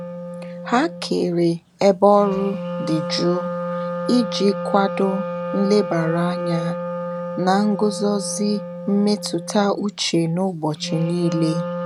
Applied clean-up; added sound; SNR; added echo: none; Wind instrument, woodwind instrument; 7 dB; none.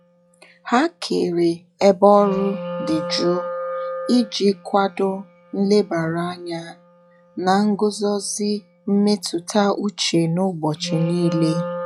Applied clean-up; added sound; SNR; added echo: classical method log-MMSE.